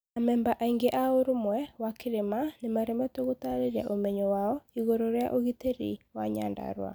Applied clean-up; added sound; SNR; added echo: none; none; none; none.